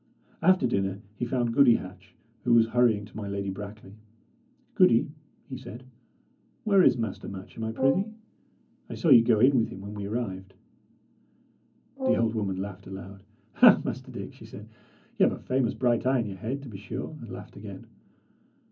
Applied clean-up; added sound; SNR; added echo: none; Brass instrument; 9 dB; reverberation time 0.4 s.